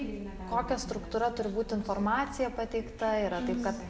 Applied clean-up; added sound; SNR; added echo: none; none; none; none.